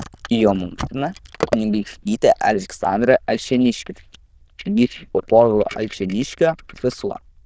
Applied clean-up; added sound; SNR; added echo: neural diffusion model UNIVERSE++.